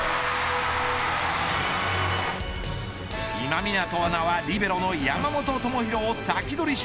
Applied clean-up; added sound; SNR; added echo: none; Fart + Vehicle; 12 dB; none.